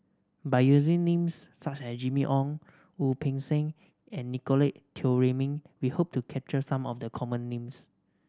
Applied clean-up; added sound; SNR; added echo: none; none; none; none.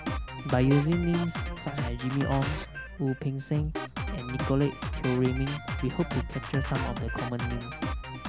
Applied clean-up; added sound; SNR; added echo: none; Drum kit; 4 dB; none.